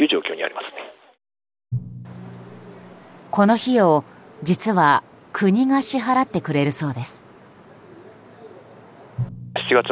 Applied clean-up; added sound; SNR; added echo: none; Drum; 17 dB; none.